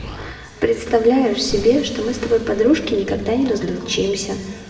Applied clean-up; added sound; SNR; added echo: none; Explosion; 17 dB; reverberation time 2.7 s.